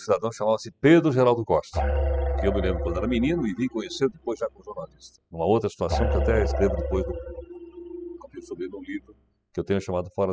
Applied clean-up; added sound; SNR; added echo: classical method spectral subtraction.